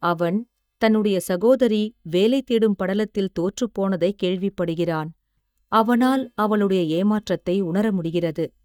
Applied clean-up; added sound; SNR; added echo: neural mask model DeepFilterNet 3.